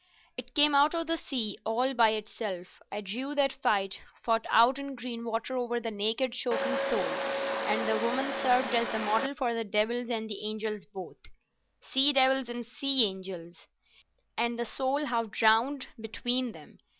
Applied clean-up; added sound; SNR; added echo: none; Domestic sounds, home sounds; 0 dB; none.